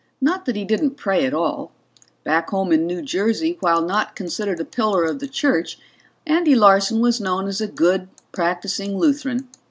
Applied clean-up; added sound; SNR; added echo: none; none; none; none.